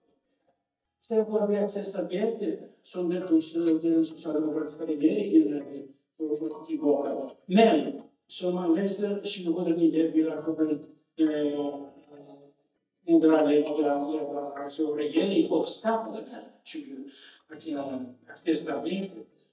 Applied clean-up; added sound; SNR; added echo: neural mask model DeepFilterNet 3.